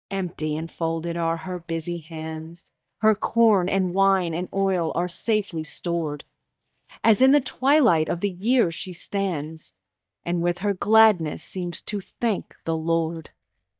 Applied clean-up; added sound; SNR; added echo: neural mask model DeepFilterNet 3.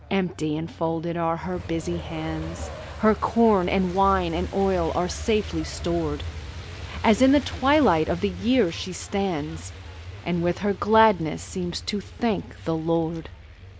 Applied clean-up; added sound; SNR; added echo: none; Truck; 12 dB; none.